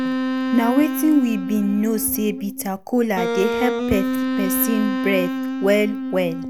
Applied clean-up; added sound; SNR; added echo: none; Wind instrument, woodwind instrument; 2 dB; none.